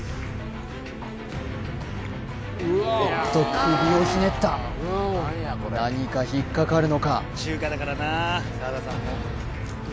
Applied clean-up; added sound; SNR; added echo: none; none; none; none.